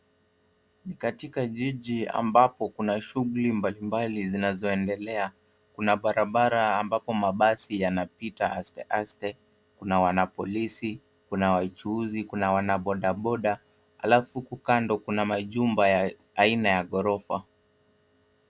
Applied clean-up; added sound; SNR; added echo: none; none; none; none.